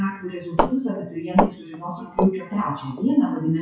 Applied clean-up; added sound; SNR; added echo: classical method WPE with log-MMSE.